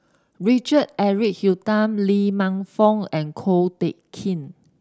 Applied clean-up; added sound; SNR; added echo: none; none; none; none.